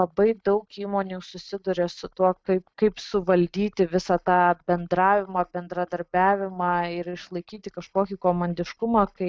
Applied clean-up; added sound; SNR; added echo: neural mask model DeepFilterNet 3.